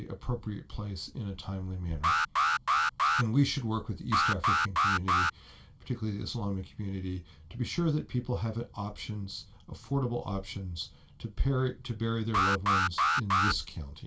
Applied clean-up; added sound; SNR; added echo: none; Alarm; -5 dB; reverberation time 0.2 s.